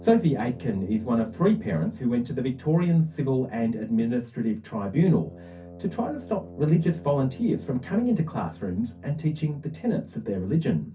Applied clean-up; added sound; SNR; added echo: none; Brass instrument; 19 dB; reverberation time 0.3 s.